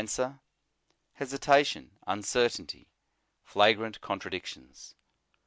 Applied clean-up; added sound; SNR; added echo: none; none; none; none.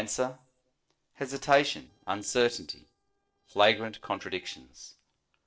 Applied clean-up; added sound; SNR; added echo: neural separator model SepFormer DNS4.